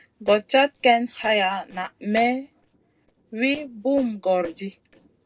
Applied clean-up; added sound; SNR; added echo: neural separator model SepFormer DNS4.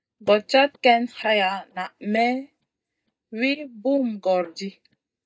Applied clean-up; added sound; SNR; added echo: neural mask model DeepFilterNet 3.